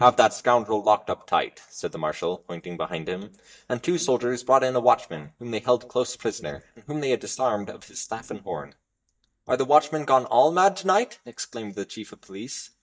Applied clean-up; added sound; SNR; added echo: neural mask model DeepFilterNet 3.